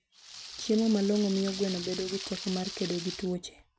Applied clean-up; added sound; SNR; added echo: none; Rain; 10 dB; none.